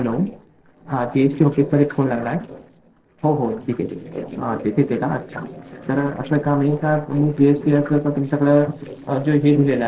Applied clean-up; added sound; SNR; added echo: neural separator model SepFormer DNS4.